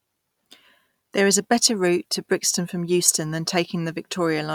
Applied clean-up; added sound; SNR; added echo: none; none; none; none.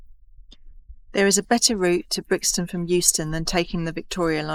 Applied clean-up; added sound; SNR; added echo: neural mask model Resemble Enhance denoiser.